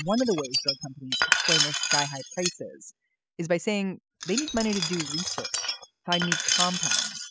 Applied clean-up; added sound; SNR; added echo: classical method spectral subtraction.